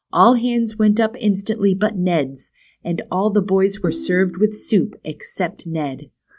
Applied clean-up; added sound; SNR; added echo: neural mask model RNNoise.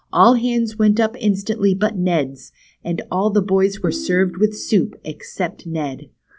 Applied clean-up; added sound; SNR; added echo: none; Ringtone; 13 dB; none.